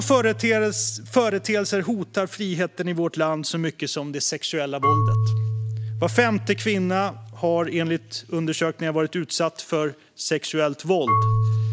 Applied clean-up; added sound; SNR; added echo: none; Marimba, xylophone / Wood; 4 dB; none.